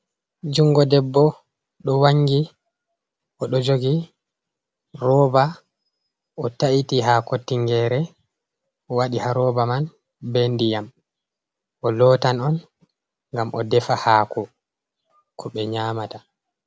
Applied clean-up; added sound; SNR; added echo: none; none; none; none.